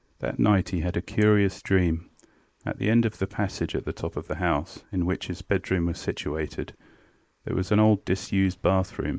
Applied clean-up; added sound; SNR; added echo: neural mask model Resemble Enhance denoiser.